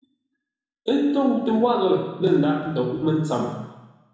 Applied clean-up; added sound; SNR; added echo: none; none; none; reverberation time 1.0 s.